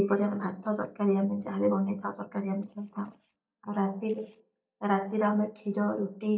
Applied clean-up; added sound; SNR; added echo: neural mask model DeepFilterNet 3.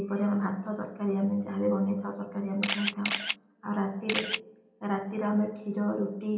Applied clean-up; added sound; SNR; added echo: none; Camera; 1 dB; reverberation time 0.8 s.